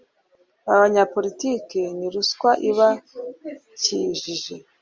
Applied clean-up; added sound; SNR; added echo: none; none; none; none.